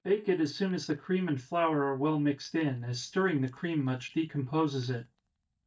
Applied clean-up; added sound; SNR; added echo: neural mask model DeepFilterNet 3.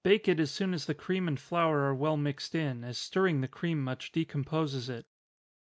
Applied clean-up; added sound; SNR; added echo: none; none; none; none.